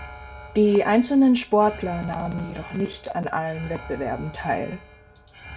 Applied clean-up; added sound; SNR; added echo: none; Alarm; 17 dB; none.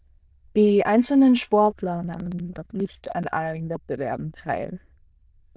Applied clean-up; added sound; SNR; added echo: neural diffusion model UNIVERSE++.